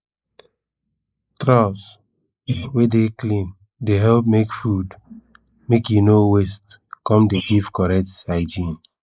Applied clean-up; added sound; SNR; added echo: neural mask model Resemble Enhance denoiser.